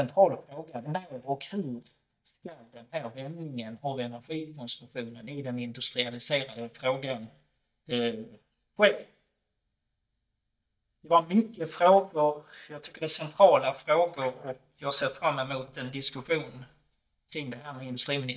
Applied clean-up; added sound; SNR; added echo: neural mask model DeepFilterNet 3.